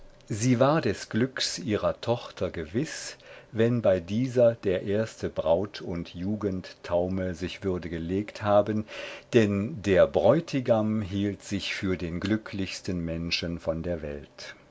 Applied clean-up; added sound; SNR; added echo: none; none; none; none.